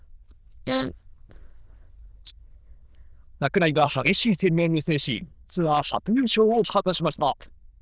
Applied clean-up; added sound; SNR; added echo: neural diffusion model UNIVERSE++.